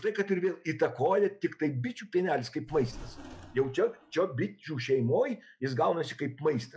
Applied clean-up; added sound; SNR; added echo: classical method log-MMSE.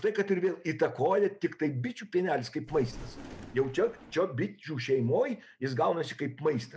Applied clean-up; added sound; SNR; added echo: none; Thunder; 15 dB; none.